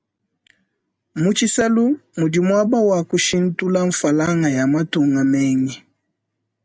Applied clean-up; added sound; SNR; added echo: none; none; none; none.